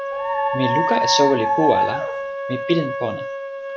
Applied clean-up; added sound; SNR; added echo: none; Dog + Wind instrument, woodwind instrument; -1 dB; none.